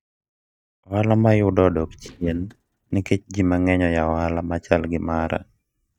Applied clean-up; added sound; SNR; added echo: neural mask model DeepFilterNet 3.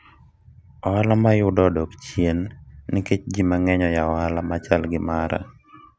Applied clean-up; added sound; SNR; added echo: none; none; none; none.